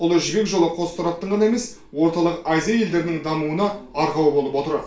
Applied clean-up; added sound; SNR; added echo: none; none; none; reverberation time 0.3 s.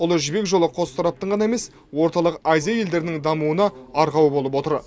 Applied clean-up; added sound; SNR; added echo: none; none; none; none.